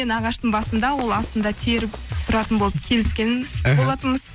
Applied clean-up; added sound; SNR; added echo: none; Run; 16 dB; none.